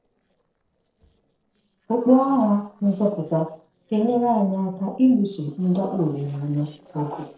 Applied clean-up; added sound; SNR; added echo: neural separator model SepFormer DNS4.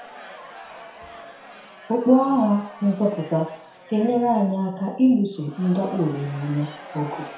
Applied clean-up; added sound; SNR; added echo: none; Crowd; 19 dB; reverberation time 0.6 s.